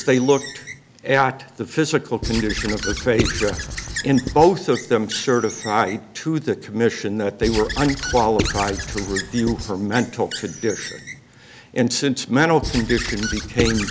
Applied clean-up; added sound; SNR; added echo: none; Squeak / Writing; 8 dB; none.